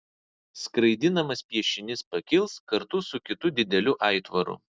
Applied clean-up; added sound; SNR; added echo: none; none; none; none.